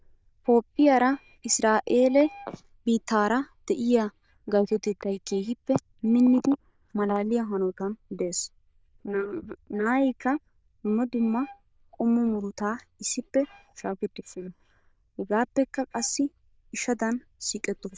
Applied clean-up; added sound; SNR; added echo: neural diffusion model UNIVERSE++.